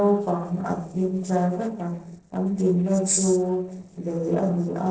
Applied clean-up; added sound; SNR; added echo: neural separator model SepFormer DNS4.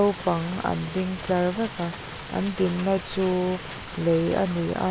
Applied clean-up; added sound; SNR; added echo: none; none; none; none.